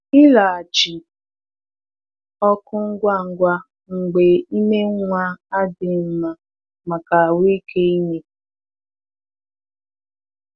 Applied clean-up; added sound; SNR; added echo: none; none; none; none.